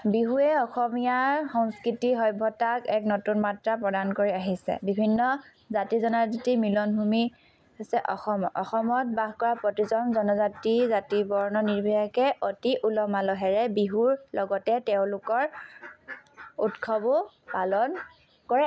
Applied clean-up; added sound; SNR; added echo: none; none; none; none.